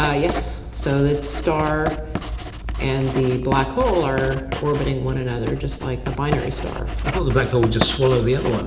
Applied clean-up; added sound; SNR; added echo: none; Writing; 6 dB; reverberation time 0.8 s.